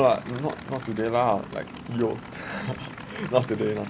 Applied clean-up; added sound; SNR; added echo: none; Idling / Aircraft; 13 dB; none.